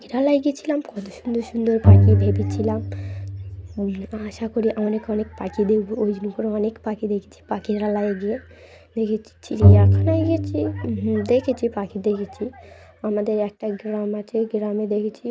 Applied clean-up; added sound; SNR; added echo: none; Bowed string instrument; -4 dB; none.